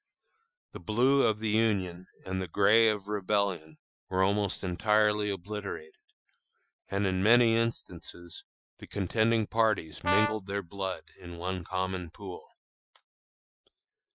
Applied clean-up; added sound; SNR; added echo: classical method Wiener filter.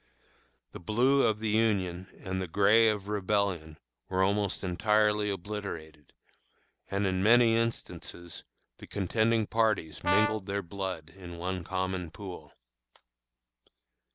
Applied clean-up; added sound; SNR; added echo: none; Brass instrument; 3 dB; none.